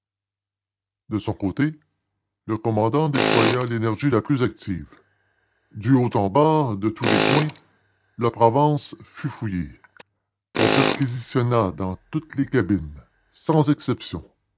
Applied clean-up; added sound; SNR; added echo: none; Tools; 3 dB; none.